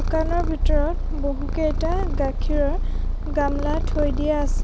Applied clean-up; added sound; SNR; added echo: none; Purr; -5 dB; none.